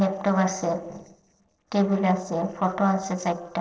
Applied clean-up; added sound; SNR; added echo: neural separator model SepFormer DNS4.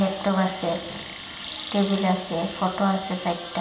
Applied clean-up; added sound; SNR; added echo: none; Chirp, tweet; 14 dB; reverberation time 0.9 s.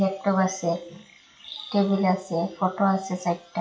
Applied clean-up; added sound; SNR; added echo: classical method WPE with log-MMSE.